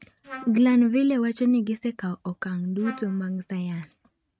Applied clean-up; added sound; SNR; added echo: neural mask model RNNoise.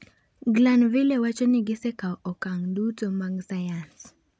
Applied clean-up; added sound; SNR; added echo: none; none; none; none.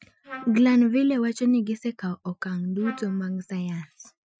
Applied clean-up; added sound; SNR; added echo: classical method Wiener filter.